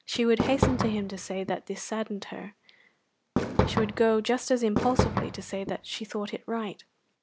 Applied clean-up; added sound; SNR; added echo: none; Fireworks; 0 dB; none.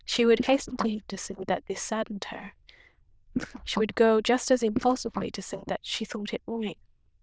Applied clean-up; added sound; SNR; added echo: neural diffusion model UNIVERSE++.